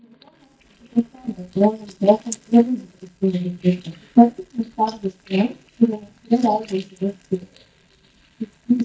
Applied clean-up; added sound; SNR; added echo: neural mask model DeepFilterNet 3.